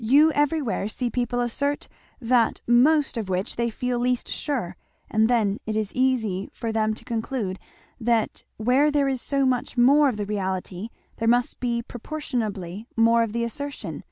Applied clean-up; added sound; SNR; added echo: none; none; none; none.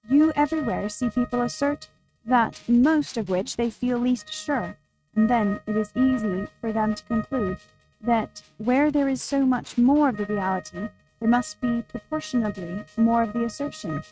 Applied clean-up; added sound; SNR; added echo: neural mask model RNNoise.